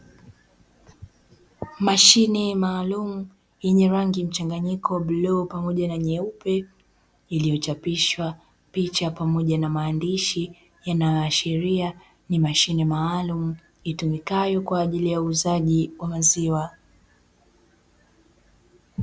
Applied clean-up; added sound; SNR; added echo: none; none; none; none.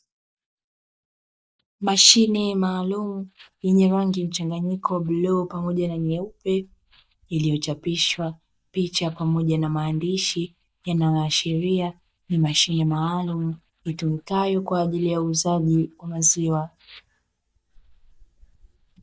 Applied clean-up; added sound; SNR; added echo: neural mask model DeepFilterNet 3.